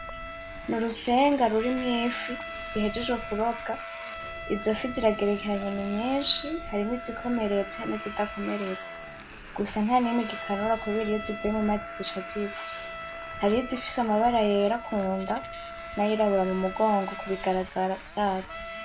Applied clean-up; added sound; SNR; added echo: none; Trumpet + Motorcycle; 10 dB; none.